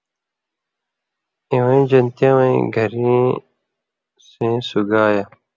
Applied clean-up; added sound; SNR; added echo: none; none; none; none.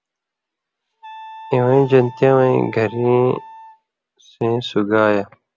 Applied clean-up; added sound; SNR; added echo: none; Wind instrument, woodwind instrument; 20 dB; none.